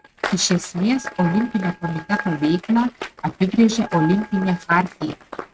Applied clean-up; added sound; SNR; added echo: neural mask model RNNoise.